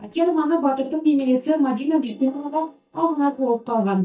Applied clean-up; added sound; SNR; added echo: neural mask model DeepFilterNet 3.